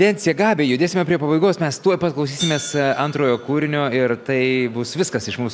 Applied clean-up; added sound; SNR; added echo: none; Hi-hat; 19 dB; none.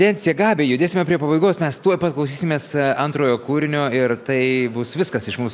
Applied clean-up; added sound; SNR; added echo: none; none; none; none.